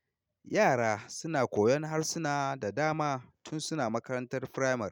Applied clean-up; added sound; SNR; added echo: none; none; none; none.